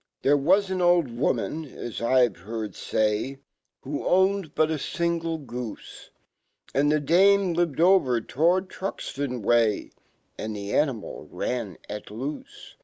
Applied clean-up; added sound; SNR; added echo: none; none; none; none.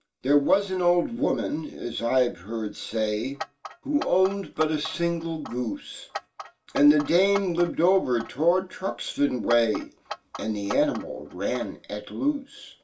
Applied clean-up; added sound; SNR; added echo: none; Clock; 14 dB; reverberation time 0.2 s.